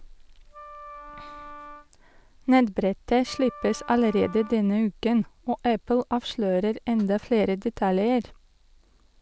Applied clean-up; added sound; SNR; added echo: none; Wind instrument, woodwind instrument; 18 dB; none.